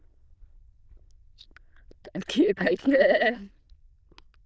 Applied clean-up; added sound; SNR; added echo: neural diffusion model UNIVERSE++.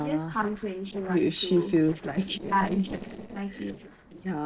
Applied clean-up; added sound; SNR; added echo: neural separator model SepFormer DNS4.